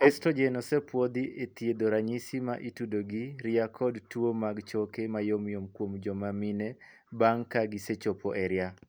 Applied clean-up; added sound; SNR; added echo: none; none; none; none.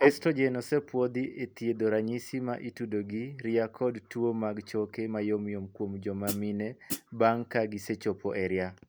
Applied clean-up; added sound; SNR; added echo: none; Hi-hat; 7 dB; none.